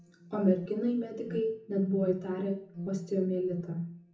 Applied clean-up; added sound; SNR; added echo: none; Alarm; 13 dB; reverberation time 0.6 s.